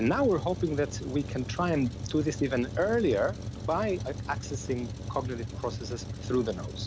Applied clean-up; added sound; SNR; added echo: none; Truck; 7 dB; none.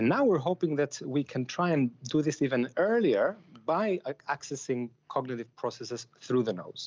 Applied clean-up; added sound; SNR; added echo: none; none; none; none.